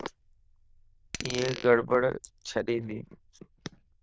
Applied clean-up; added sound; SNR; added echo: neural diffusion model UNIVERSE++.